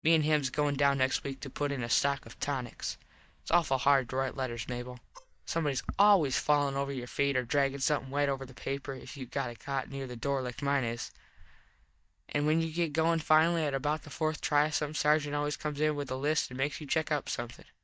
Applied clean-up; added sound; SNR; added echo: neural mask model DeepFilterNet 3.